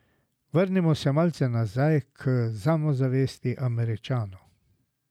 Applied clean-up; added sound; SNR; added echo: none; none; none; none.